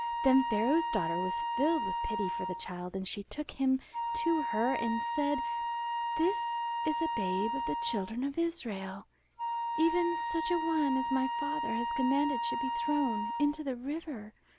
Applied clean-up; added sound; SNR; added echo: none; Wind instrument, woodwind instrument; 2 dB; none.